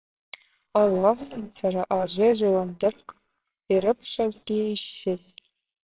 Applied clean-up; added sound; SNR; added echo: neural separator model SepFormer WHAMR!.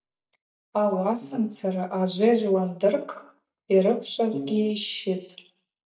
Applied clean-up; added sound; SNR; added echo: neural mask model DeepFilterNet 3.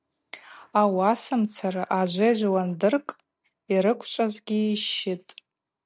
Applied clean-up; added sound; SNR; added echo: none; none; none; none.